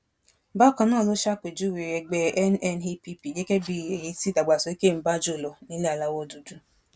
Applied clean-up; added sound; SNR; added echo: none; none; none; none.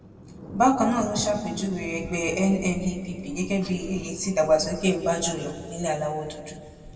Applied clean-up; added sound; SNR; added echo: none; Thunder; 15 dB; reverberation time 1.9 s.